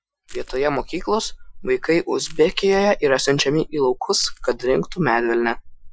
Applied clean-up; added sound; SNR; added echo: classical method Wiener filter.